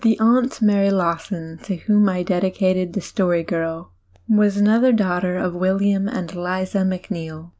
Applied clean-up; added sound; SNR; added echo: none; none; none; none.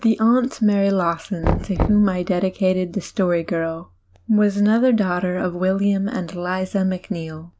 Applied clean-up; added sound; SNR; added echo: none; Knock; 8 dB; none.